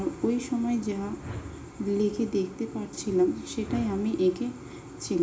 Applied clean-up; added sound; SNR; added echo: none; Whoosh, swoosh, swish; 17 dB; reverberation time 0.4 s.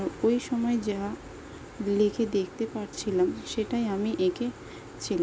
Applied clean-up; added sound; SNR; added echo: none; none; none; none.